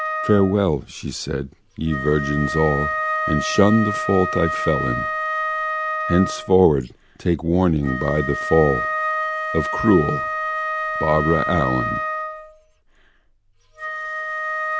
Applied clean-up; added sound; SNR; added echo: none; Wind instrument, woodwind instrument; 4 dB; none.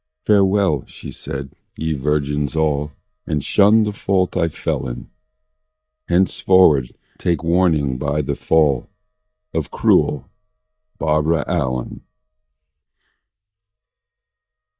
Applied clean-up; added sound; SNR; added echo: neural mask model DeepFilterNet 3.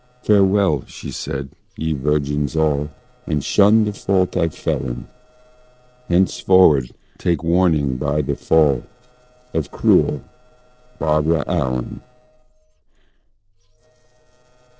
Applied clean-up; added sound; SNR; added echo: neural separator model SepFormer DNS4.